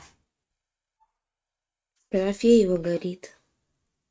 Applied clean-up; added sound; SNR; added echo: neural mask model RNNoise.